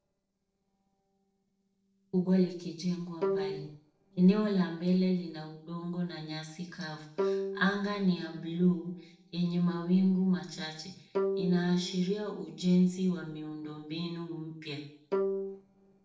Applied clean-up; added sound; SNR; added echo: neural separator model SepFormer DNS4.